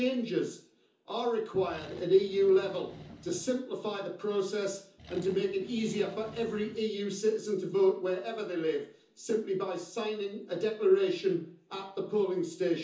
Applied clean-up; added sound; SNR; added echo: none; Accelerating, revving, vroom; 18 dB; reverberation time 0.6 s.